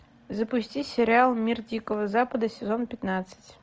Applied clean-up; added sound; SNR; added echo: none; none; none; none.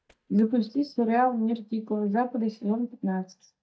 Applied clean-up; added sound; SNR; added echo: neural mask model DeepFilterNet 3.